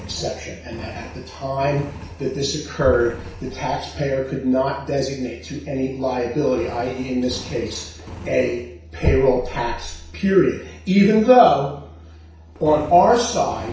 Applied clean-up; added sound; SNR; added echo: none; Engine; 20 dB; reverberation time 0.6 s.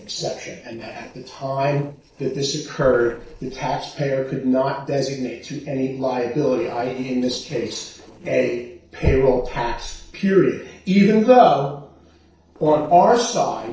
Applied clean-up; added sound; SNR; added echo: neural separator model SepFormer DNS4.